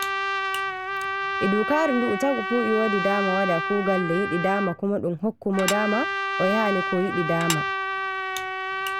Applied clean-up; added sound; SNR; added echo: none; Tap / Dishes, pots, and pans + Trumpet; 2 dB; none.